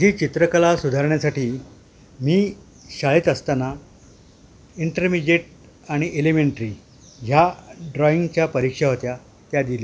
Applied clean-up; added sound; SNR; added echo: none; none; none; none.